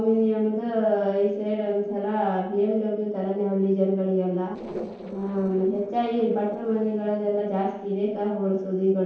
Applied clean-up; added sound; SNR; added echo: neural separator model SepFormer DNS4.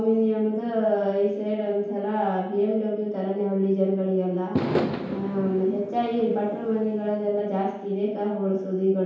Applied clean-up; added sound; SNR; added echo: none; Fireworks; 6 dB; reverberation time 0.8 s.